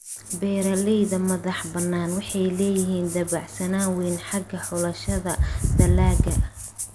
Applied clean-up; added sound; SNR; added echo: none; Rattle (instrument); 8 dB; none.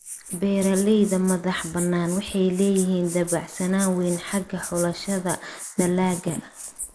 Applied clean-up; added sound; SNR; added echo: neural mask model Resemble Enhance denoiser.